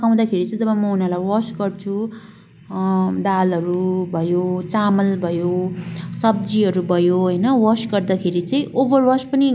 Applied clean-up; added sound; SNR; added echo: none; none; none; none.